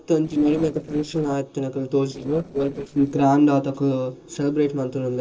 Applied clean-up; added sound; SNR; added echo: neural separator model SepFormer DNS4.